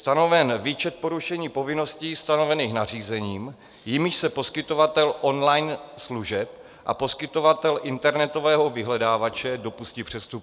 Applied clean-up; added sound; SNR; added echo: none; none; none; none.